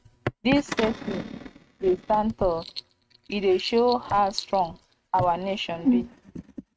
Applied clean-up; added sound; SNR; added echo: neural mask model RNNoise.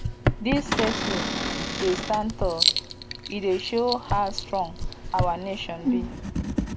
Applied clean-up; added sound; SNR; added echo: none; Cupboard open or close / Door + Writing; -1 dB; none.